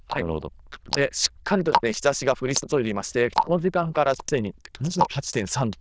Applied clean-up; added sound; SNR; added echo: neural diffusion model UNIVERSE++.